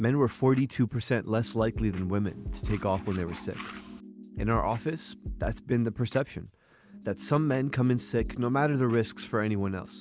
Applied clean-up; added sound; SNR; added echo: none; Tools; 19 dB; none.